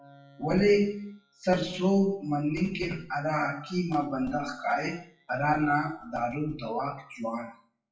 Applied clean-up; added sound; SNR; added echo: classical method WPE with log-MMSE.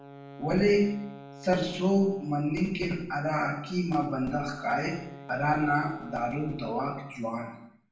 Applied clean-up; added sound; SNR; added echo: none; Wind instrument, woodwind instrument; 19 dB; reverberation time 0.6 s.